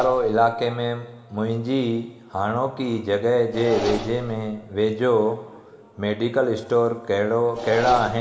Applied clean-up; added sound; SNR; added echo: none; Engine; 14 dB; reverberation time 2.9 s.